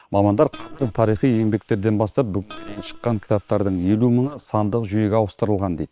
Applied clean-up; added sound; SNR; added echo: neural separator model SepFormer WHAM!.